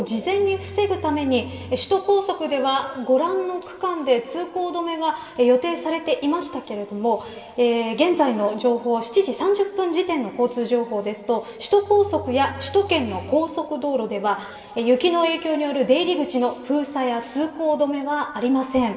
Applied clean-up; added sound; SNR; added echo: none; Bowed string instrument; 17 dB; reverberation time 1.7 s.